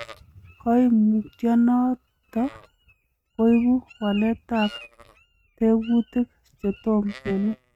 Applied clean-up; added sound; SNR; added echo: neural mask model RNNoise.